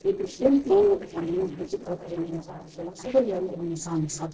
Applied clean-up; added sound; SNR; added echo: neural separator model SepFormer DNS4.